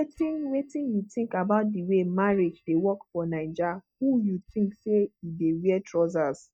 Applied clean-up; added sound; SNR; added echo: neural mask model DeepFilterNet 3.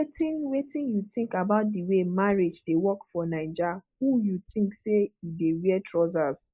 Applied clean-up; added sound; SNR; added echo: neural mask model Resemble Enhance denoiser.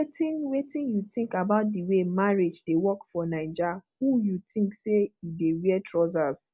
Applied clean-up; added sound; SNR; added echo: none; none; none; none.